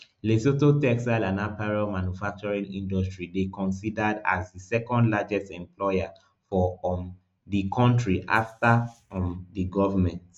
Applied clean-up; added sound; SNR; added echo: neural mask model RNNoise.